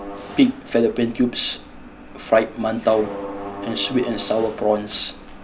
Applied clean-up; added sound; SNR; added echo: none; Mechanisms; 14 dB; none.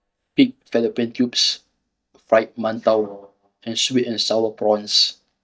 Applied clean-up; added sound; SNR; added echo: neural mask model DeepFilterNet 3.